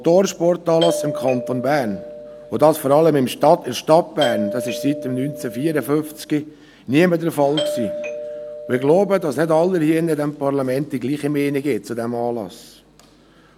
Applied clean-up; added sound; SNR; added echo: none; Doorbell; 9 dB; none.